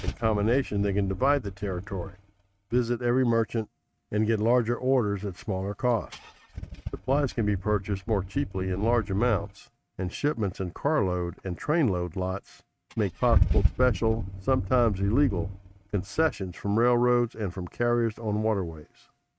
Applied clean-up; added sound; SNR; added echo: neural mask model RNNoise.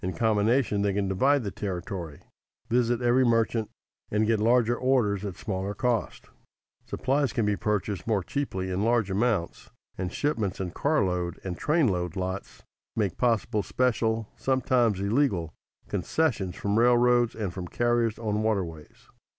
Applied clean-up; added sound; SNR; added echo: none; none; none; none.